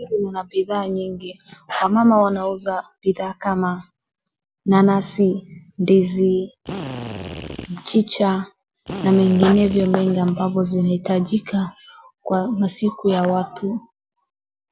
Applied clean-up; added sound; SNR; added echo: none; Drill; 11 dB; none.